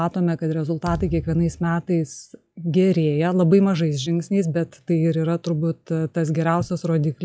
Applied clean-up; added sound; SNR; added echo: classical method log-MMSE.